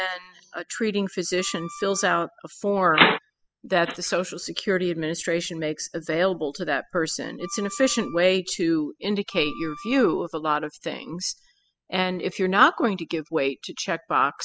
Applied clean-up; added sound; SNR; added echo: classical method spectral subtraction.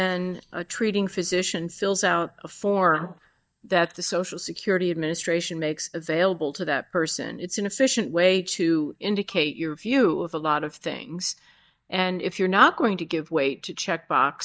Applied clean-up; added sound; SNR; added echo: neural mask model DeepFilterNet 3.